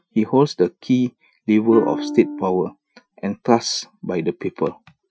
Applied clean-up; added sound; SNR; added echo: classical method Wiener filter.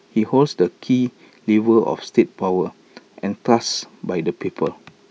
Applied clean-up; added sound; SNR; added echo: none; none; none; none.